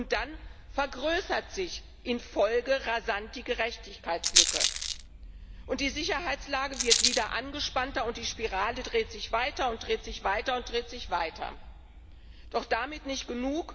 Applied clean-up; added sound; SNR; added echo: none; Rattle; 3 dB; none.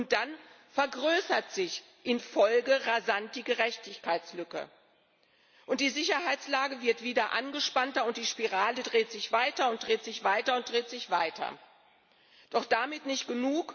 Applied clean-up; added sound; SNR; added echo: none; none; none; none.